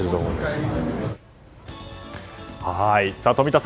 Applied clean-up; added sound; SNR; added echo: none; none; none; none.